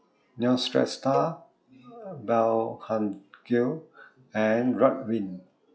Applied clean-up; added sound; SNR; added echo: classical method log-MMSE.